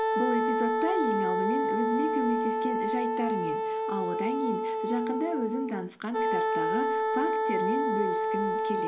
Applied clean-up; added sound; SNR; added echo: none; Wind instrument, woodwind instrument; -4 dB; none.